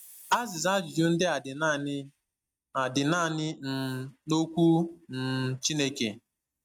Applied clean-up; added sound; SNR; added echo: neural mask model RNNoise.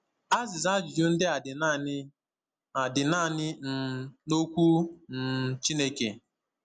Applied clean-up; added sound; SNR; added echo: none; none; none; none.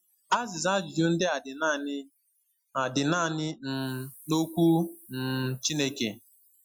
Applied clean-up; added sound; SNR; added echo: classical method Wiener filter.